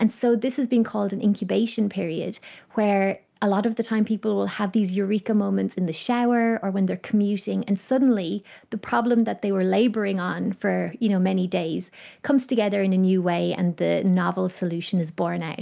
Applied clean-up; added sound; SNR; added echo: none; none; none; none.